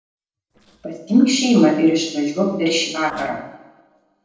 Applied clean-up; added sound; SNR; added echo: neural separator model SepFormer DNS4.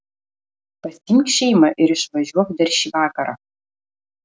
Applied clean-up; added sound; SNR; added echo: none; none; none; none.